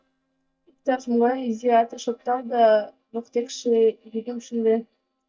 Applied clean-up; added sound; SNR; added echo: neural mask model DeepFilterNet 3.